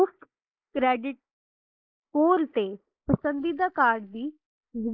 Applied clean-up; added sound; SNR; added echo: neural mask model Resemble Enhance denoiser.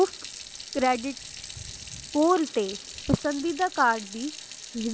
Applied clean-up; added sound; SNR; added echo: none; Sink (filling or washing) / Water tap, faucet; 13 dB; none.